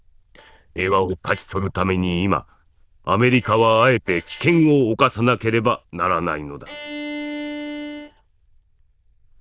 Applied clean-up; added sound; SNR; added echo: neural diffusion model UNIVERSE++.